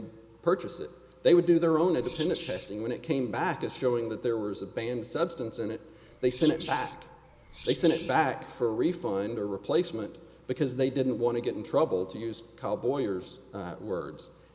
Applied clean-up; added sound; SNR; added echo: none; Wild animals; 9 dB; none.